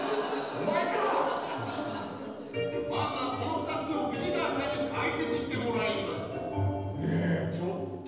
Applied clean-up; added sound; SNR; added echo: none; Insect; 14 dB; reverberation time 1.1 s.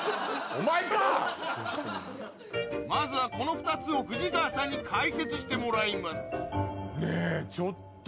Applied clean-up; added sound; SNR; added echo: none; none; none; none.